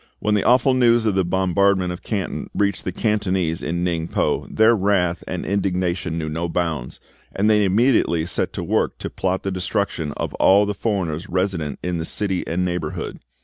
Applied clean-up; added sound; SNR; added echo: none; none; none; none.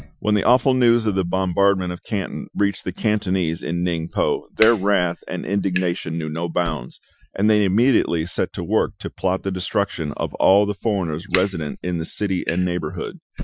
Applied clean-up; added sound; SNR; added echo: classical method Wiener filter.